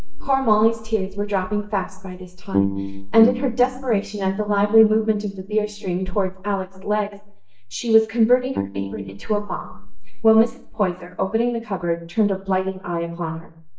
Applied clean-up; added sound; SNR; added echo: neural mask model DeepFilterNet 3.